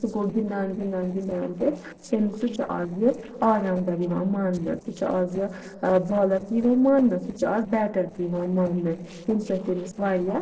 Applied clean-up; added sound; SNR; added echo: neural separator model SepFormer DNS4.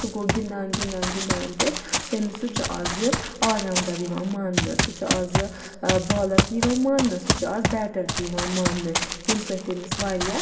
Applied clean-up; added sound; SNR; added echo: none; Run; 1 dB; reverberation time 2.2 s.